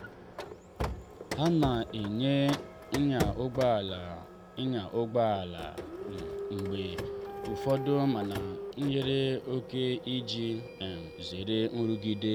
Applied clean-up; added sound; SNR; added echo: none; Printer; 8 dB; none.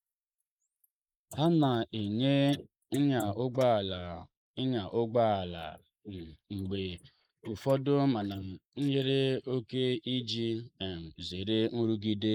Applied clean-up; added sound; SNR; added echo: neural mask model Resemble Enhance denoiser.